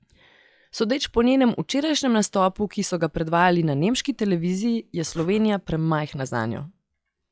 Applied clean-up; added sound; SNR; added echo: classical method log-MMSE.